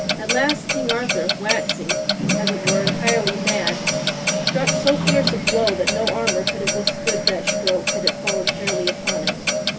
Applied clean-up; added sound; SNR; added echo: none; Clock; -3 dB; reverberation time 0.1 s.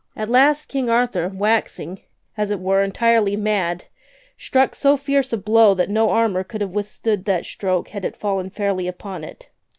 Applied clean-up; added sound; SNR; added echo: none; none; none; none.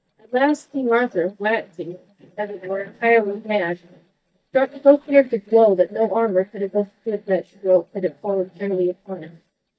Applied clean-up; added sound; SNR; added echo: neural mask model DeepFilterNet 3.